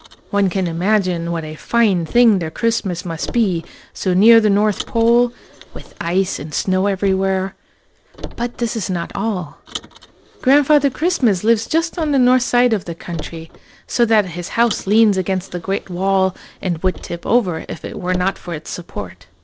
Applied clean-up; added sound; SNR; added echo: none; Car; 19 dB; none.